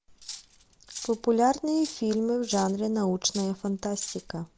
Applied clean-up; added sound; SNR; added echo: none; Cutlery, silverware; 17 dB; none.